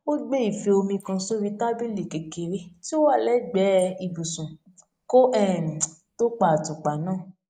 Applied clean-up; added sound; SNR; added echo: neural mask model Resemble Enhance denoiser.